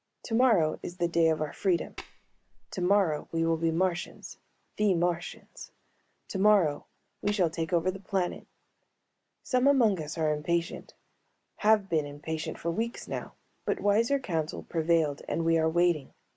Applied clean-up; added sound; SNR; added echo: none; Tap; 18 dB; none.